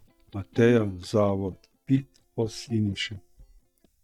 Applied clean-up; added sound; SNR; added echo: neural mask model DeepFilterNet 3.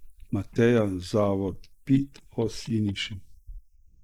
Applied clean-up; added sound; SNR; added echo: neural mask model Resemble Enhance denoiser.